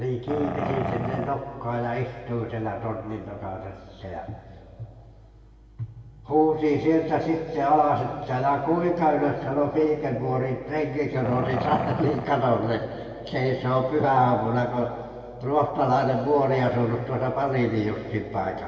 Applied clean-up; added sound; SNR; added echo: none; Growling; 5 dB; reverberation time 2.2 s.